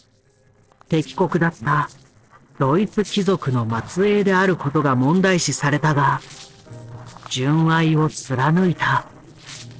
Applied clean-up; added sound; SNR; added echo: neural separator model SepFormer DNS4.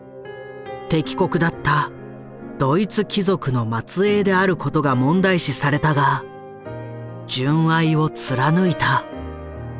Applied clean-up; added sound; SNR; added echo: none; none; none; none.